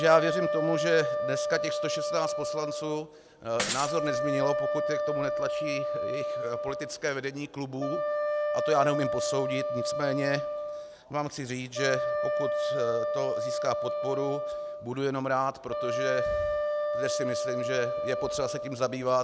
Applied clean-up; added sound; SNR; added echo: none; Shatter / Crushing + Wind instrument, woodwind instrument; 0 dB; none.